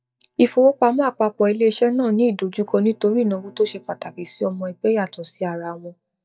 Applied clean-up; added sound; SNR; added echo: neural mask model DeepFilterNet 3.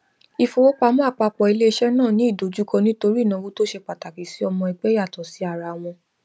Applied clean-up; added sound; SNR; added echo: none; none; none; none.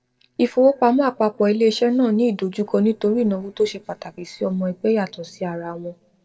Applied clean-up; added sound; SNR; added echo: neural separator model SepFormer DNS4.